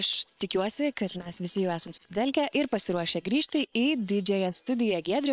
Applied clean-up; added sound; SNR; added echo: neural separator model SepFormer WHAM!.